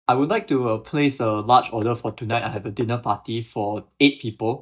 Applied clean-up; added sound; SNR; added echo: neural mask model DeepFilterNet 3.